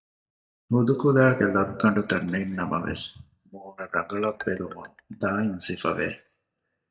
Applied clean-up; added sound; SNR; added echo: neural mask model DeepFilterNet 3.